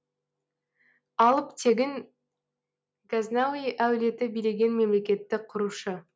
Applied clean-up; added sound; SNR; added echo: none; none; none; none.